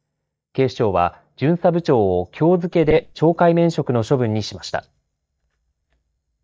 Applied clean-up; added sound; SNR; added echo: neural mask model DeepFilterNet 3.